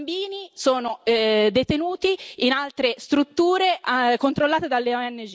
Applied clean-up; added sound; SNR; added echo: none; none; none; none.